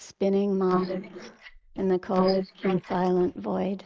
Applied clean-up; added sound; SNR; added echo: neural mask model Resemble Enhance denoiser.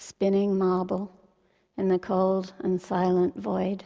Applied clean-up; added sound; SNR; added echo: none; none; none; none.